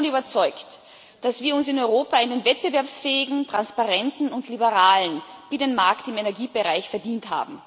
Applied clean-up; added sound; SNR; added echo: none; none; none; none.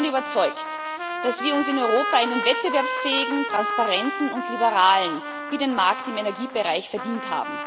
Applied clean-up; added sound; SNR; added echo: none; Trumpet; 5 dB; none.